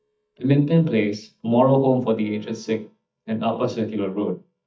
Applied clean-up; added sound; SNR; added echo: neural mask model DeepFilterNet 3.